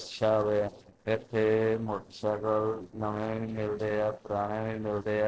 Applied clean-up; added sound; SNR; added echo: neural separator model SepFormer DNS4.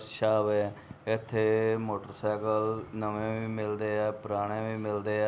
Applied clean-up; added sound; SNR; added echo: none; none; none; none.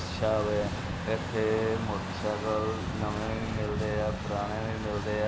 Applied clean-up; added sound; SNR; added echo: none; Truck; 3 dB; none.